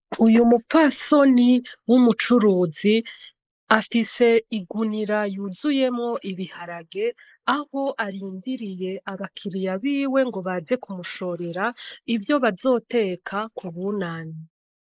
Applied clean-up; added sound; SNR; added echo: neural mask model Resemble Enhance denoiser.